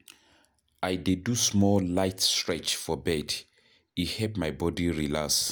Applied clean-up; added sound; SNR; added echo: none; none; none; none.